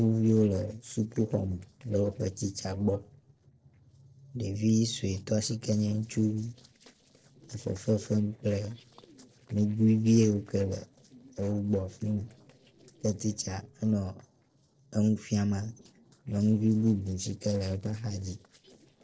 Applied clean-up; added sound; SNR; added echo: neural separator model SepFormer DNS4.